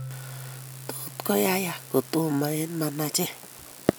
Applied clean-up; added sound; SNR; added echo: none; Marimba, xylophone; 16 dB; none.